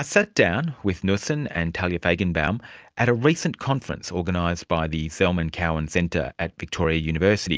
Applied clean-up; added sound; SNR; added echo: none; none; none; none.